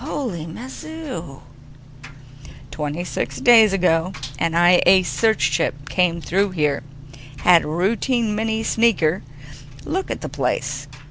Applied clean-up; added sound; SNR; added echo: none; Engine; 14 dB; none.